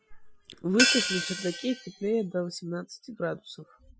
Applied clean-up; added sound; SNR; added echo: classical method Wiener filter.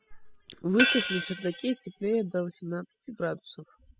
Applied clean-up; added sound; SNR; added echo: classical method spectral subtraction.